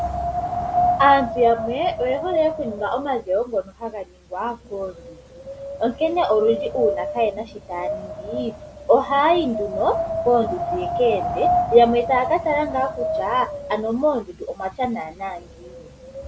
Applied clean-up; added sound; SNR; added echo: none; Wind; 5 dB; none.